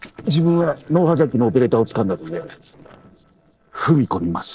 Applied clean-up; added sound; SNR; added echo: neural separator model SepFormer DNS4.